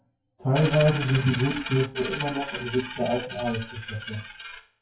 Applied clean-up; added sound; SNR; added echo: classical method WPE with log-MMSE.